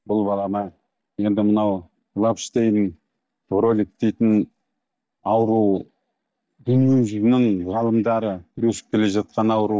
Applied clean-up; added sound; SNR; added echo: neural mask model DeepFilterNet 3.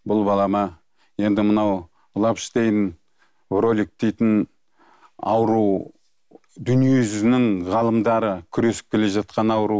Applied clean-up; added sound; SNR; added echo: none; none; none; none.